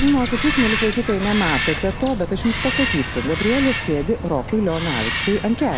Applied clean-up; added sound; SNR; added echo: none; Bird vocalization, bird call, bird song; 3 dB; none.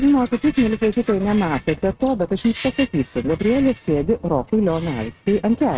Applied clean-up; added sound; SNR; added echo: neural mask model RNNoise.